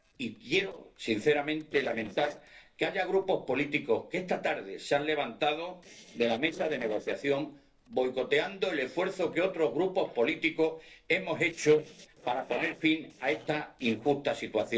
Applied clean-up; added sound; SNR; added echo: neural separator model SepFormer DNS4.